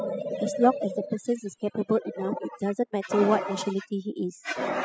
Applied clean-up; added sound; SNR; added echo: classical method spectral subtraction.